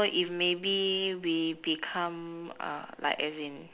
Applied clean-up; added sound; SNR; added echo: none; none; none; none.